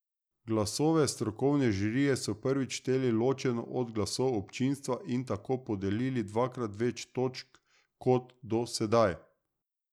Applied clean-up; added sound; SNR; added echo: none; none; none; none.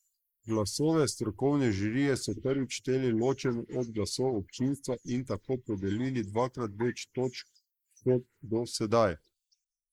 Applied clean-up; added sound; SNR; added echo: neural mask model Resemble Enhance denoiser.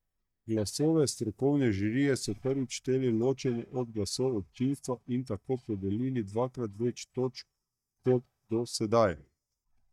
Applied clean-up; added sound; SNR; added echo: neural mask model DeepFilterNet 3.